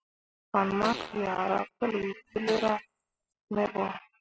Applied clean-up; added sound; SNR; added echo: classical method spectral subtraction.